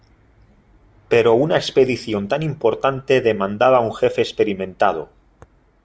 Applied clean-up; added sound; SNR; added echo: none; none; none; none.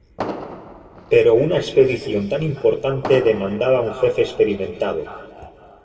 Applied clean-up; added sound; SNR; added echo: none; Fireworks; 16 dB; reverberation time 2.6 s.